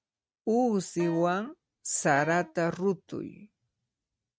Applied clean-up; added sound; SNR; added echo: neural mask model RNNoise.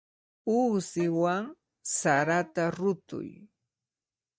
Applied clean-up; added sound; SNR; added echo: neural mask model DeepFilterNet 3.